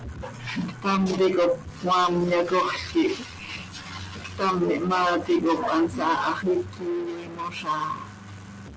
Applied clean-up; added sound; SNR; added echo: none; none; none; none.